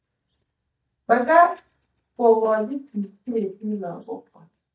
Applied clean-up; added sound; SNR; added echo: neural mask model DeepFilterNet 3.